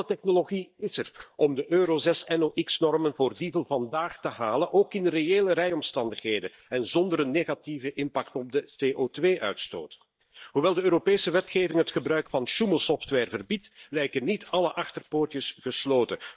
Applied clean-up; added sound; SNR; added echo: neural mask model DeepFilterNet 3.